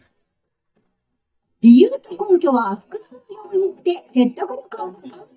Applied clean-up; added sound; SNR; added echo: neural mask model DeepFilterNet 3.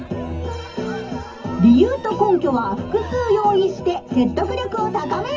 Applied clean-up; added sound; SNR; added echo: none; Cheering; 18 dB; reverberation time 0.3 s.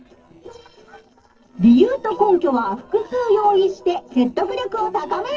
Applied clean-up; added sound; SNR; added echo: neural separator model SepFormer DNS4.